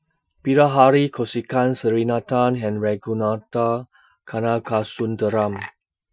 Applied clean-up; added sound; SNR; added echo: classical method Wiener filter.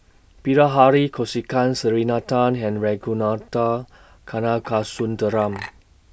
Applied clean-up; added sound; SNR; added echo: none; Chink, clink; 19 dB; none.